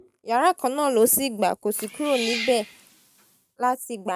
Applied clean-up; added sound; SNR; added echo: neural mask model RNNoise.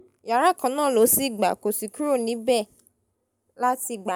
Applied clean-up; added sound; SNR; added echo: none; none; none; none.